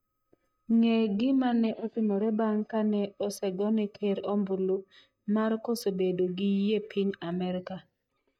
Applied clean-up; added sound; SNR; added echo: neural mask model DeepFilterNet 3.